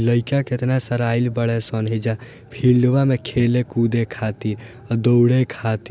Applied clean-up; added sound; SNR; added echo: none; none; none; none.